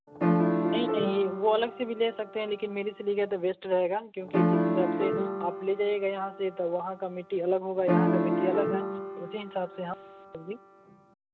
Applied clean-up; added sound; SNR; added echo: none; Piano; -1 dB; none.